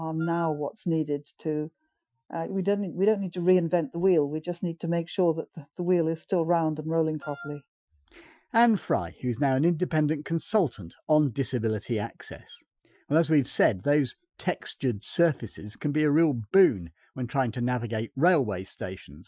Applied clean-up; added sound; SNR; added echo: classical method Wiener filter.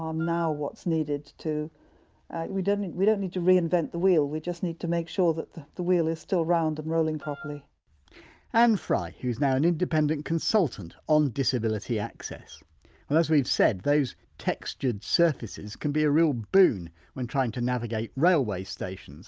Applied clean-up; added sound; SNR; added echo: none; Wind instrument, woodwind instrument; 19 dB; none.